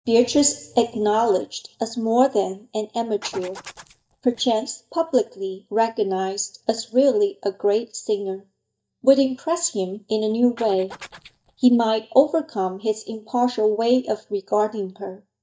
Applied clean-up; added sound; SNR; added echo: neural mask model DeepFilterNet 3.